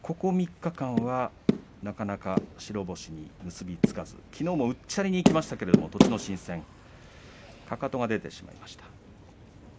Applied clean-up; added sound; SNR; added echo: none; none; none; none.